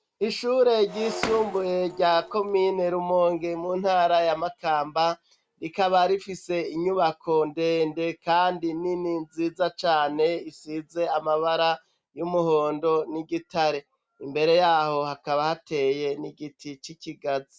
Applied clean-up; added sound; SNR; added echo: none; Shatter; 14 dB; none.